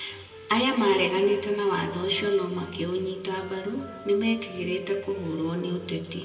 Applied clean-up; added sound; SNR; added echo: none; Wind instrument, woodwind instrument; 20 dB; reverberation time 1.5 s.